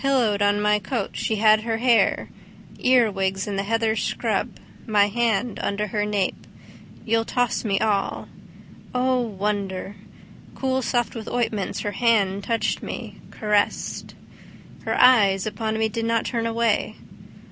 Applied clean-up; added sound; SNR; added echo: none; Fire; 18 dB; none.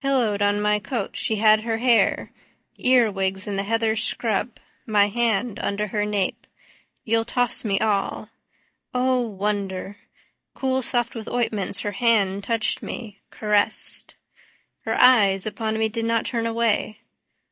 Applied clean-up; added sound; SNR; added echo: neural mask model DeepFilterNet 3.